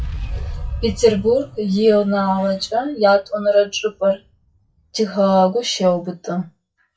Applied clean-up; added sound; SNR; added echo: classical method WPE with log-MMSE.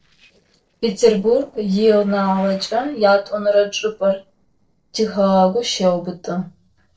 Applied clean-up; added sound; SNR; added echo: neural separator model SepFormer DNS4.